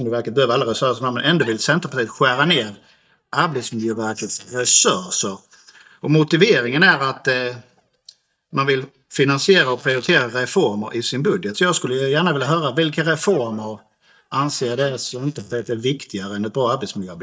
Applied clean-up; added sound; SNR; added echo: neural mask model DeepFilterNet 3.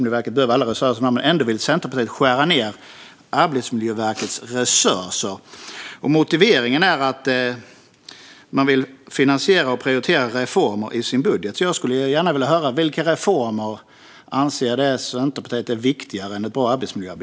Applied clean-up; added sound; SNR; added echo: none; none; none; none.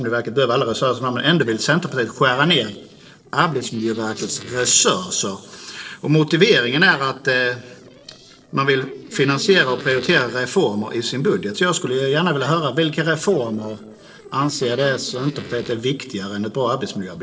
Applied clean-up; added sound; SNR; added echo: neural separator model SepFormer DNS4.